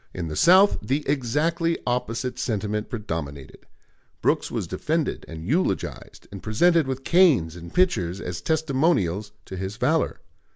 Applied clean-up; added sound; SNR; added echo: none; none; none; none.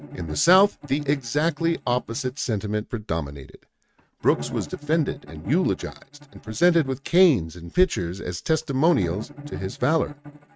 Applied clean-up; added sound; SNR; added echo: neural mask model RNNoise.